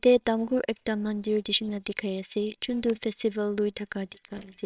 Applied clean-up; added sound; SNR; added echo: neural separator model SepFormer WHAMR!.